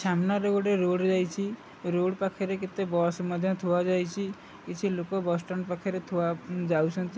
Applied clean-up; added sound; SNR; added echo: none; none; none; none.